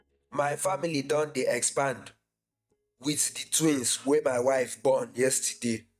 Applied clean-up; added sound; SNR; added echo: neural mask model DeepFilterNet 3.